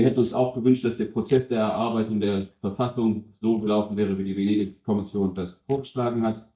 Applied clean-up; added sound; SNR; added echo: neural mask model DeepFilterNet 3.